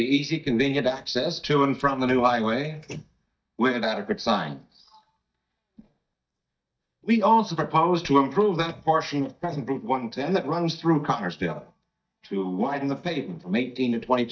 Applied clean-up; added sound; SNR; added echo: neural mask model DeepFilterNet 3.